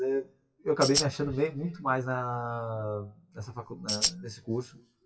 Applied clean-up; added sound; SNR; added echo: classical method WPE with log-MMSE.